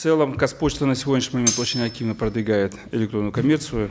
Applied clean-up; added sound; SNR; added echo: none; Cutlery, silverware; 6 dB; none.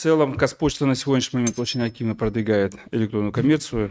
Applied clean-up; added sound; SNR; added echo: neural mask model RNNoise.